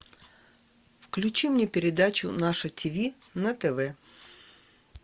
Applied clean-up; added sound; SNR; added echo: none; none; none; none.